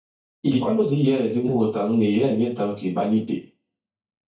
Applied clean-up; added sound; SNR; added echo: neural mask model DeepFilterNet 3.